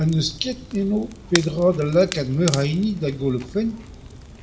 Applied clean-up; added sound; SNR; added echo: none; Crackle; 13 dB; reverberation time 0.8 s.